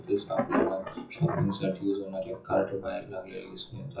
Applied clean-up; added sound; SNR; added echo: classical method WPE with log-MMSE.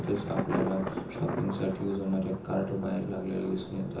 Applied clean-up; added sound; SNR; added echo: none; Thunder; 6 dB; reverberation time 0.6 s.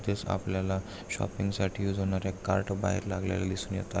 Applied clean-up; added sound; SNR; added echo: none; none; none; none.